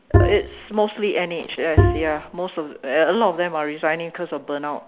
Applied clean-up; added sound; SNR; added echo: none; Bowed string instrument; -4 dB; none.